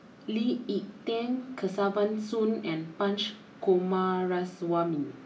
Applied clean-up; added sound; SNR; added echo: none; none; none; none.